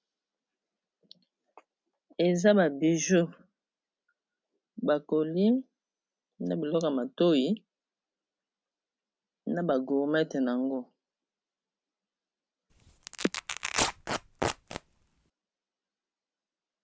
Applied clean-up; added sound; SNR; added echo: none; Tearing; 4 dB; none.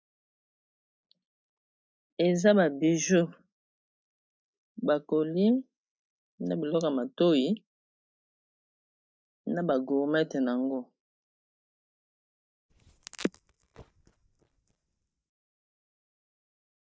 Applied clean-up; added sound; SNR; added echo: neural mask model DeepFilterNet 3.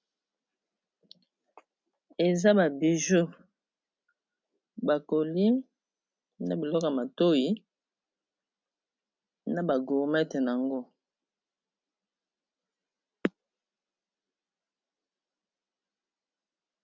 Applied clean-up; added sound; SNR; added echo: none; none; none; none.